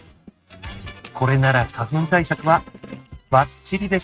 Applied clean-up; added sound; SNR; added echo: neural mask model RNNoise.